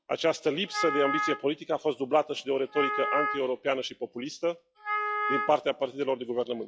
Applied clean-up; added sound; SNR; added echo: classical method log-MMSE.